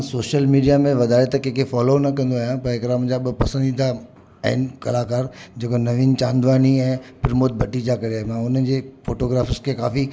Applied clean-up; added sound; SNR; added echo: none; none; none; none.